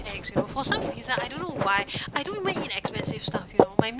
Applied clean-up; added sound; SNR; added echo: none; Thunder; 19 dB; none.